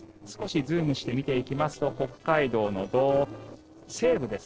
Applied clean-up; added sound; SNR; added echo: neural separator model SepFormer DNS4.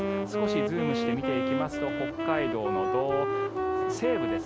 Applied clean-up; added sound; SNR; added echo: none; Wind instrument, woodwind instrument; -3 dB; none.